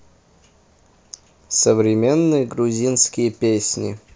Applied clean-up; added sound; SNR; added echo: none; none; none; none.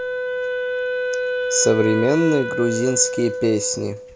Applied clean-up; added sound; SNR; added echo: none; Wind instrument, woodwind instrument; 4 dB; none.